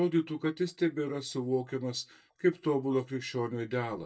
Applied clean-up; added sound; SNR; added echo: neural mask model DeepFilterNet 3.